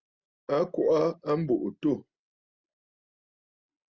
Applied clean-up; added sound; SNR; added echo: none; none; none; none.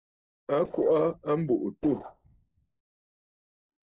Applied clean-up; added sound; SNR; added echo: neural separator model SepFormer DNS4.